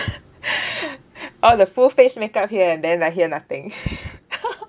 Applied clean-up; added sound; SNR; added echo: none; none; none; none.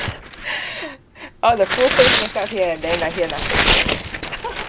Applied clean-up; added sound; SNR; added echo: none; Tearing; 1 dB; none.